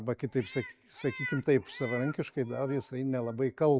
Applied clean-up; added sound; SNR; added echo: none; Meow; 14 dB; none.